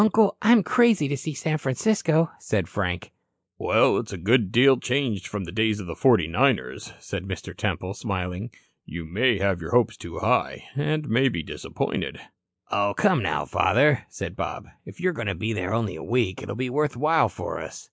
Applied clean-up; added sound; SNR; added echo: neural mask model Resemble Enhance denoiser.